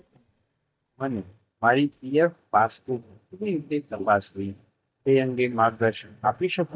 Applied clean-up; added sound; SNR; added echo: neural mask model DeepFilterNet 3.